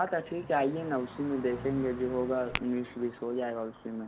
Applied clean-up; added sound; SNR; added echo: none; Tap / Glass + Car passing by; 13 dB; none.